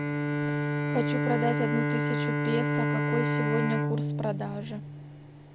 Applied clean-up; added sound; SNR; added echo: none; Bowed string instrument; -5 dB; none.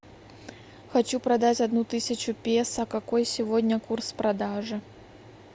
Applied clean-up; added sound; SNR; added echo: none; none; none; none.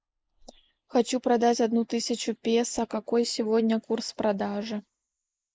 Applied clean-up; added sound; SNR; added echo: neural mask model Resemble Enhance denoiser.